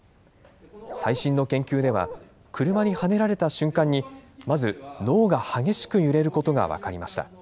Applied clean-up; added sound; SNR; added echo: none; Bark; 12 dB; none.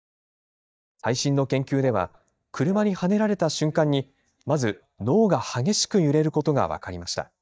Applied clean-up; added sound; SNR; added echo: neural mask model DeepFilterNet 3.